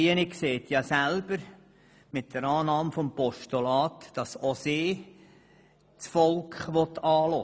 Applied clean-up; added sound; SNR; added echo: none; none; none; none.